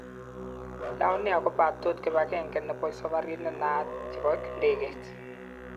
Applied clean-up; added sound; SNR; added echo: none; Musical instrument; 9 dB; none.